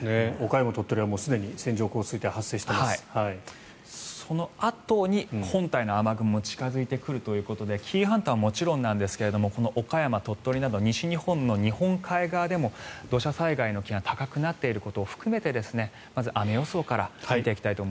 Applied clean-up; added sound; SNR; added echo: none; none; none; none.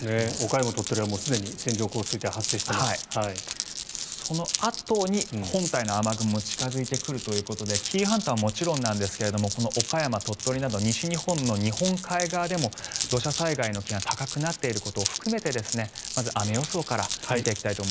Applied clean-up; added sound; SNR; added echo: none; Glass; 6 dB; none.